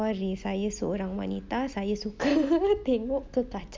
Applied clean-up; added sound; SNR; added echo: none; none; none; none.